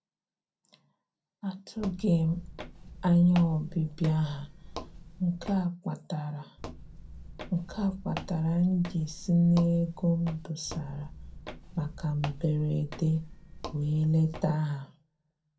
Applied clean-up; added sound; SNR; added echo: none; Walk, footsteps; 13 dB; reverberation time 0.2 s.